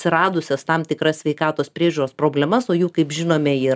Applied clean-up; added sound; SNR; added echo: none; none; none; none.